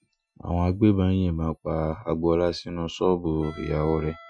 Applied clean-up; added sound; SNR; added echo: classical method Wiener filter.